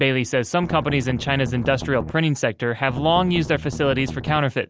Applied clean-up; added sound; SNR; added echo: none; Strum; 10 dB; none.